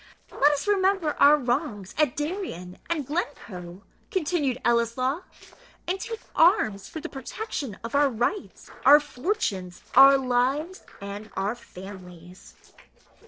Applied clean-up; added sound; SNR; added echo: neural separator model SepFormer DNS4.